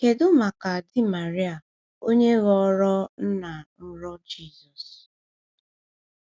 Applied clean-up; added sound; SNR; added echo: none; none; none; none.